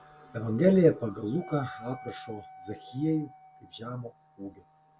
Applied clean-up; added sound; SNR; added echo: none; Wind instrument, woodwind instrument; 19 dB; none.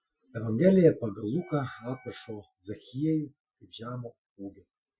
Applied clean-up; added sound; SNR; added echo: classical method Wiener filter.